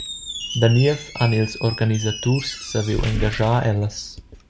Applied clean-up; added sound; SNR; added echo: none; Squeak; 10 dB; none.